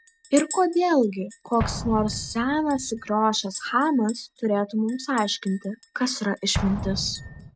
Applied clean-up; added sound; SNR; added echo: neural mask model RNNoise.